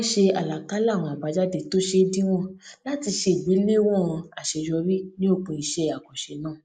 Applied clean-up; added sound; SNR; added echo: neural mask model Resemble Enhance denoiser.